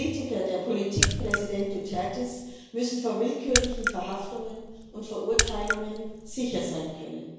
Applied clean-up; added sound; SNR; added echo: none; Raindrop / Splash, splatter; 1 dB; reverberation time 1.0 s.